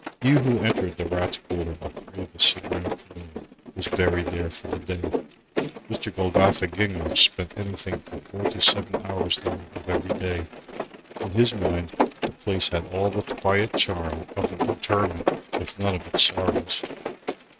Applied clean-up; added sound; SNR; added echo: neural mask model RNNoise.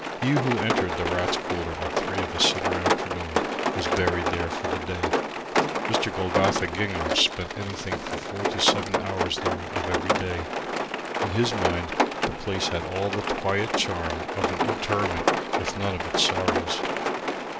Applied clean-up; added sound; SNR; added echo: none; Rain; -2 dB; none.